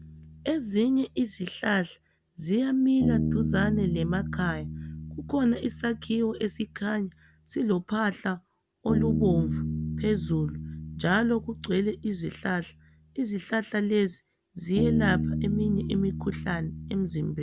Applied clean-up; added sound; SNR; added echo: none; Bass guitar; 5 dB; none.